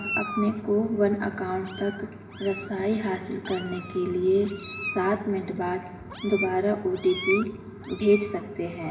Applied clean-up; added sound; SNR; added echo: none; Meow; 11 dB; reverberation time 2.6 s.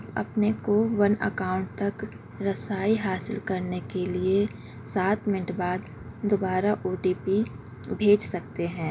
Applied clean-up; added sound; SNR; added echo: none; none; none; none.